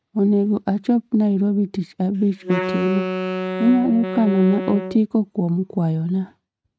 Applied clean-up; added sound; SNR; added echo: neural mask model RNNoise.